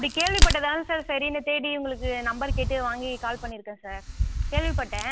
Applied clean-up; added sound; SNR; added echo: none; Crack; -2 dB; none.